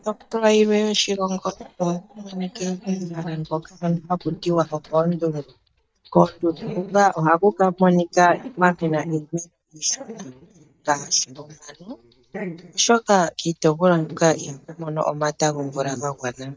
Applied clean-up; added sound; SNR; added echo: neural mask model DeepFilterNet 3.